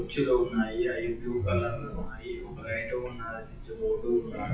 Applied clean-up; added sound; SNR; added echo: classical method WPE with log-MMSE.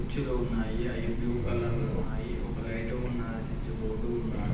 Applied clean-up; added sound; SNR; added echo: none; Train; -3 dB; reverberation time 0.9 s.